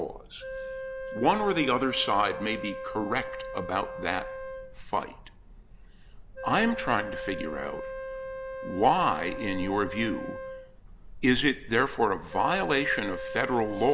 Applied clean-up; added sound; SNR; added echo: none; Wind instrument, woodwind instrument; 9 dB; none.